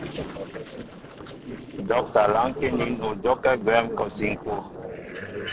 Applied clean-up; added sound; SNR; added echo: neural separator model SepFormer DNS4.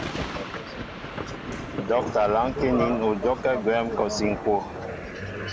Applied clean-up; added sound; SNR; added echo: none; Thunder / Rain; 9 dB; none.